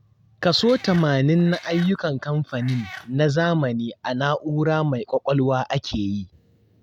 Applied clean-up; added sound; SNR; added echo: none; Meow; 18 dB; none.